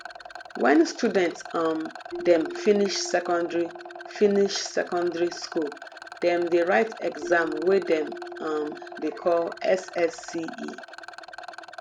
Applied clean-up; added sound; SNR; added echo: none; Keyboard (musical) + Rattle; 12 dB; none.